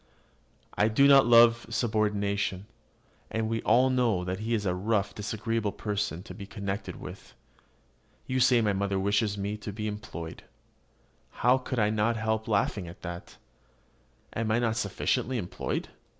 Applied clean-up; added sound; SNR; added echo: none; none; none; none.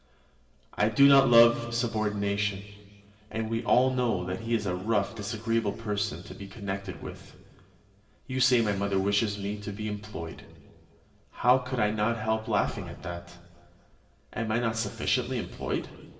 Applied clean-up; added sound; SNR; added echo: none; none; none; reverberation time 2.0 s.